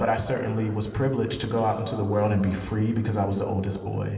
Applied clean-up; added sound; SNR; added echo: none; none; none; reverberation time 2.7 s.